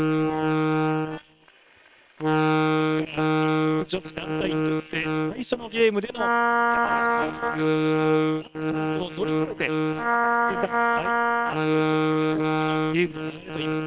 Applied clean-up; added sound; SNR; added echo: neural separator model SepFormer WHAM!.